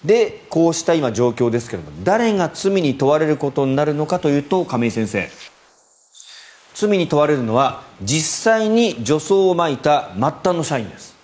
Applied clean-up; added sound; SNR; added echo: neural mask model Resemble Enhance denoiser.